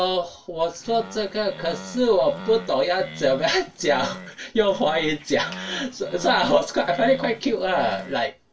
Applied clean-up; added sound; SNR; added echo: none; Animal; 16 dB; reverberation time 0.1 s.